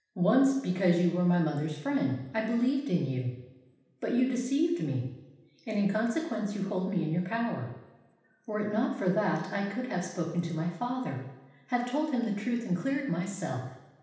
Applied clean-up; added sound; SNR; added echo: none; none; none; reverberation time 0.9 s.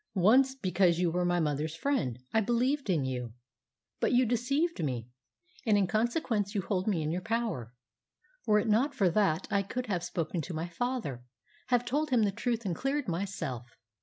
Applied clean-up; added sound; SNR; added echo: none; none; none; none.